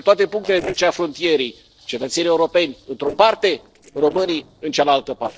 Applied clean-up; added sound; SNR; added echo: neural separator model SepFormer DNS4.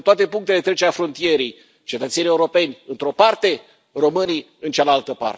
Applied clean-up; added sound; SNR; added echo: none; none; none; none.